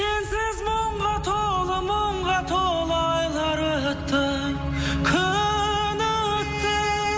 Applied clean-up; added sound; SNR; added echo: none; none; none; none.